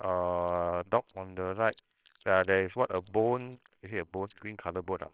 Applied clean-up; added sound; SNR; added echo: neural separator model SepFormer WHAMR!.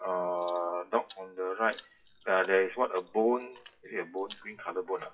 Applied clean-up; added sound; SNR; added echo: classical method WPE with log-MMSE.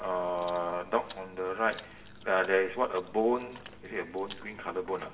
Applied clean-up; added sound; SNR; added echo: none; Chewing, mastication; 19 dB; reverberation time 0.7 s.